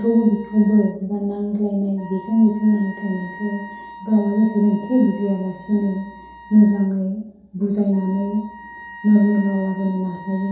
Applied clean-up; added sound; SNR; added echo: none; Wind instrument, woodwind instrument; 19 dB; reverberation time 2.8 s.